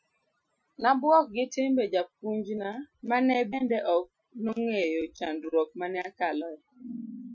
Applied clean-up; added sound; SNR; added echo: classical method Wiener filter.